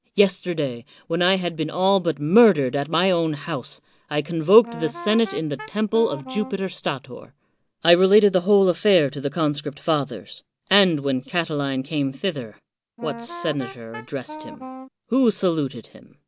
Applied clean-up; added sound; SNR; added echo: none; Wind instrument, woodwind instrument; 14 dB; none.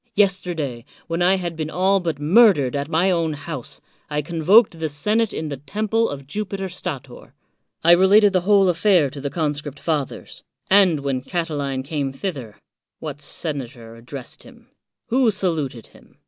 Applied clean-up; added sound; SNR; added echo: none; none; none; none.